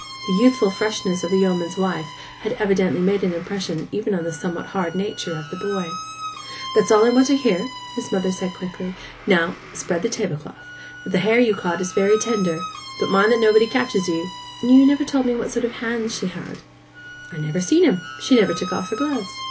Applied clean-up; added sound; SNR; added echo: none; Squeak; 14 dB; none.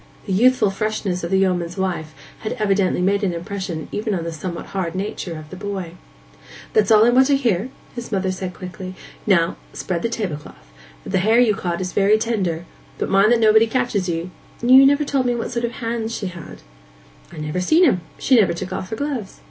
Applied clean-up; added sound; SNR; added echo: none; none; none; none.